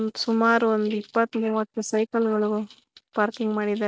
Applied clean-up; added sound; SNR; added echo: none; none; none; none.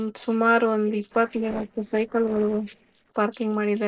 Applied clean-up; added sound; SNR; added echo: neural separator model SepFormer DNS4.